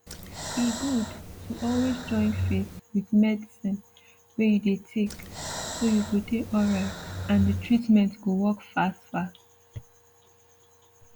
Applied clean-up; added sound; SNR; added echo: none; Breathing; 7 dB; none.